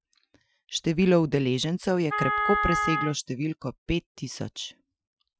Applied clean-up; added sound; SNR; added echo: classical method Wiener filter.